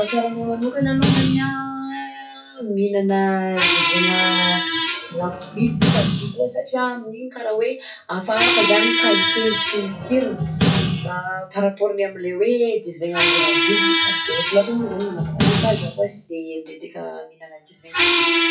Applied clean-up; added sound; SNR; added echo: classical method WPE with log-MMSE.